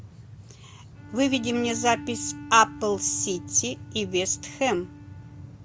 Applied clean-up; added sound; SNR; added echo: none; Train + Bowed string instrument; 13 dB; none.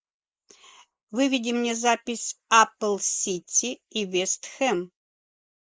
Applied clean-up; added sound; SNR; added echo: neural mask model Resemble Enhance denoiser.